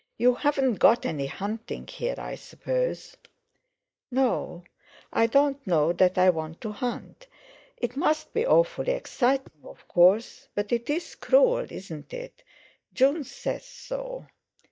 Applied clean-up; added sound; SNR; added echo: neural mask model DeepFilterNet 3.